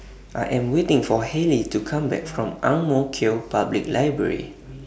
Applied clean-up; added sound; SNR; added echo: none; none; none; none.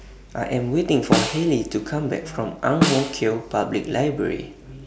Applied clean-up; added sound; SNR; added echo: none; Snare drum; 4 dB; none.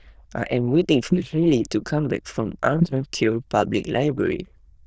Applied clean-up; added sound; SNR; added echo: neural diffusion model UNIVERSE++.